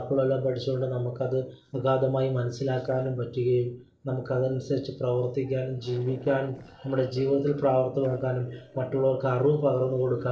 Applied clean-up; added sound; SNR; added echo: neural separator model SepFormer DNS4.